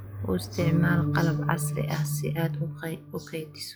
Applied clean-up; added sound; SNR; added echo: classical method log-MMSE.